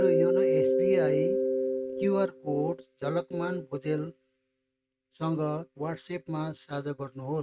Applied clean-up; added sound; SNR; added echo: neural mask model RNNoise.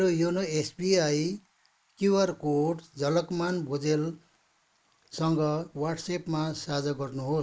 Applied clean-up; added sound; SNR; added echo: neural mask model Resemble Enhance denoiser.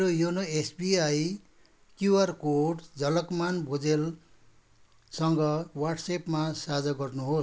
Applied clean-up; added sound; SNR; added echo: none; none; none; none.